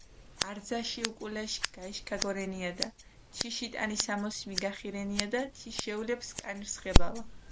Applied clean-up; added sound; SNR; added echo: none; Scissors; -4 dB; none.